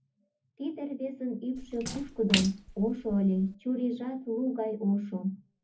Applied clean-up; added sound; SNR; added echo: none; Splash, splatter; 9 dB; reverberation time 0.3 s.